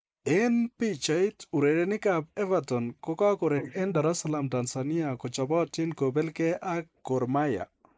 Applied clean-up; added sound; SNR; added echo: neural mask model Resemble Enhance denoiser.